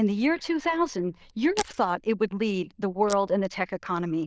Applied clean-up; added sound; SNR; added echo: neural diffusion model UNIVERSE++.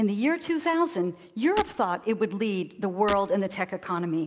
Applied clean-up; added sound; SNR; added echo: none; Shatter; 12 dB; none.